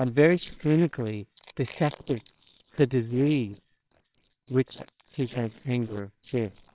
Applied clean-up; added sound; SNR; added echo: neural separator model SepFormer WHAMR!.